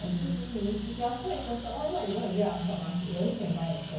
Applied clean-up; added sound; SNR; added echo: none; Engine; 14 dB; reverberation time 0.9 s.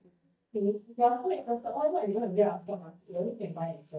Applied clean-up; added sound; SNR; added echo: neural mask model DeepFilterNet 3.